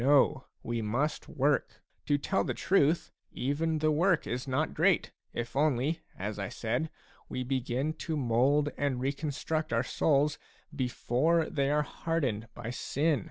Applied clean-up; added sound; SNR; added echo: none; none; none; none.